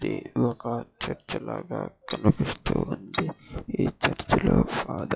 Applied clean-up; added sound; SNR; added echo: classical method WPE with log-MMSE.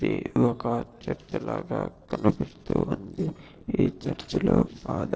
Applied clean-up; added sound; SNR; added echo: neural separator model SepFormer DNS4.